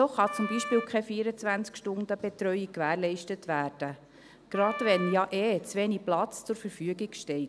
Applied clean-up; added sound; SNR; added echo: none; Wind instrument, woodwind instrument; 9 dB; none.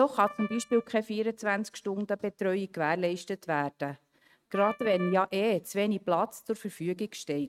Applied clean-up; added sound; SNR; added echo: neural mask model RNNoise.